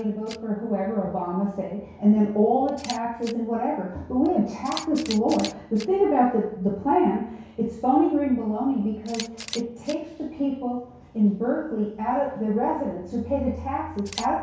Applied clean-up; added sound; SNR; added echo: none; Camera; 20 dB; reverberation time 0.6 s.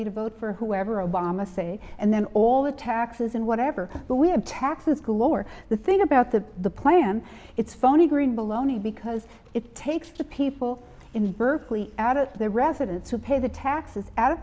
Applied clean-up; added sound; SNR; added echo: none; none; none; none.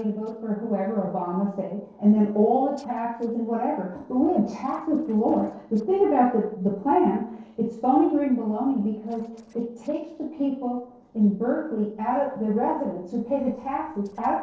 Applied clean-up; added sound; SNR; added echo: neural separator model SepFormer DNS4.